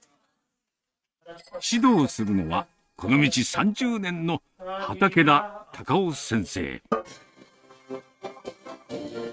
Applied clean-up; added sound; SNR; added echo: neural mask model RNNoise.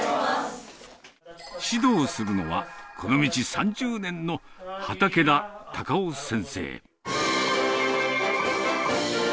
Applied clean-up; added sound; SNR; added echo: none; none; none; none.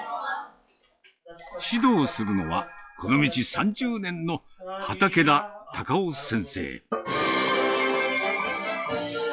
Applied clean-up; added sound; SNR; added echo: classical method log-MMSE.